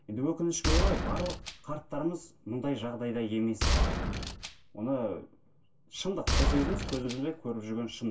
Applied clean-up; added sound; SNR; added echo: none; Gunshot, gunfire; -3 dB; reverberation time 0.2 s.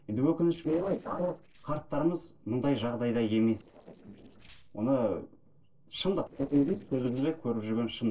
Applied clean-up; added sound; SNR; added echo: neural separator model SepFormer DNS4.